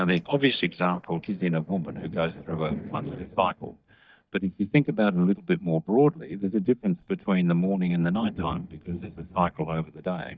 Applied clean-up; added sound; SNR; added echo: neural mask model DeepFilterNet 3.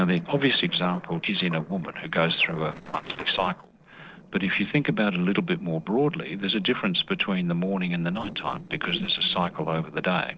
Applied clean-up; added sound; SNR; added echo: neural separator model SepFormer DNS4.